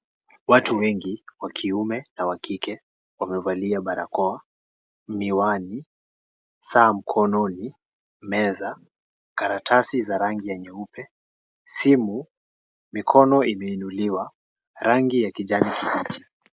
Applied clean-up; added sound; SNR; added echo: none; none; none; none.